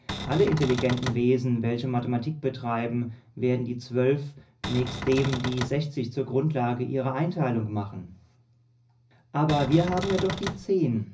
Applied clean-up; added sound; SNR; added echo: none; Cupboard open or close; 7 dB; reverberation time 0.4 s.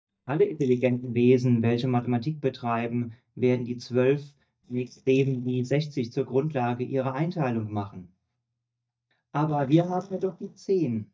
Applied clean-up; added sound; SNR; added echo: neural mask model DeepFilterNet 3.